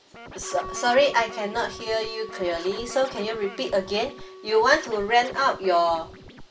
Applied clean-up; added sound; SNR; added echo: none; Wind instrument, woodwind instrument + Scratching (performance technique); 14 dB; none.